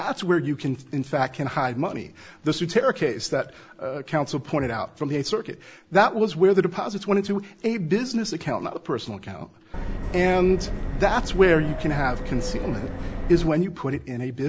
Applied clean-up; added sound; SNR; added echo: none; Subway, metro, underground; 4 dB; none.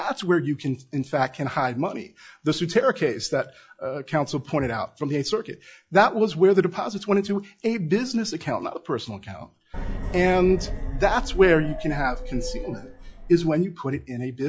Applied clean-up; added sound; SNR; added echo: classical method log-MMSE.